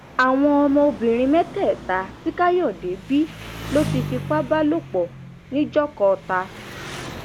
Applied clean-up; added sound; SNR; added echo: none; Engine; 13 dB; none.